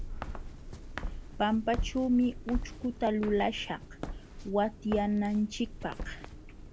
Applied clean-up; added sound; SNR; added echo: none; Walk, footsteps; 8 dB; none.